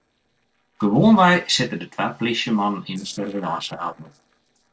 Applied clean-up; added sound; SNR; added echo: neural separator model SepFormer DNS4.